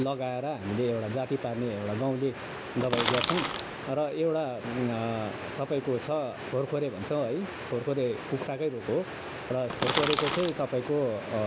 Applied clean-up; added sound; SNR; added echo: none; Crackle; -1 dB; none.